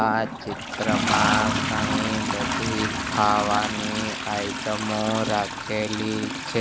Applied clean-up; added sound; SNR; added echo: none; Toilet flush; 1 dB; none.